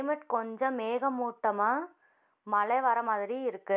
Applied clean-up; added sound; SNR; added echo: none; none; none; none.